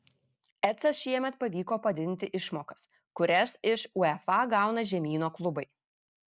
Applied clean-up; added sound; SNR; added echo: none; none; none; none.